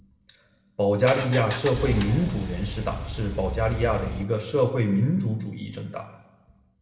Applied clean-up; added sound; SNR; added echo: none; Engine; 6 dB; reverberation time 0.9 s.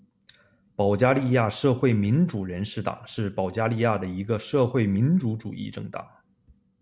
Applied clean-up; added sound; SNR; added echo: none; none; none; none.